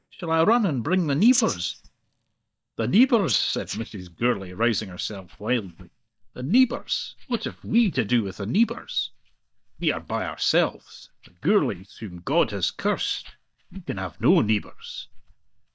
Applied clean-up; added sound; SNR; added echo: neural mask model DeepFilterNet 3.